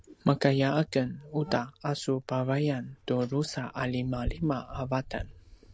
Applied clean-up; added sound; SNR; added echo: none; Bicycle; 15 dB; none.